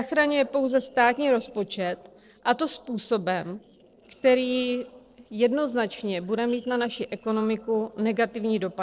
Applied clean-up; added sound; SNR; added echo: neural separator model SepFormer DNS4.